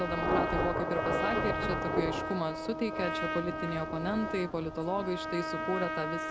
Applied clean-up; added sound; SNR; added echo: none; Thunder / Rain + Trumpet; -1 dB; none.